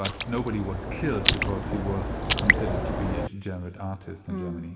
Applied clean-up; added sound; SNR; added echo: none; Raindrop; -5 dB; reverberation time 2.5 s.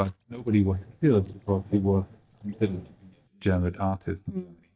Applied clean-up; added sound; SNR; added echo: neural mask model DeepFilterNet 3.